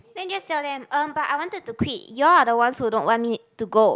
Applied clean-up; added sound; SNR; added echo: none; none; none; none.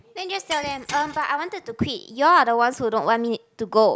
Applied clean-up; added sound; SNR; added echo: none; Shatter; 18 dB; none.